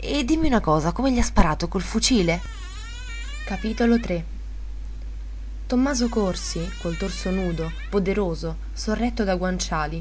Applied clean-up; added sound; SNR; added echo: none; Squeak; 19 dB; none.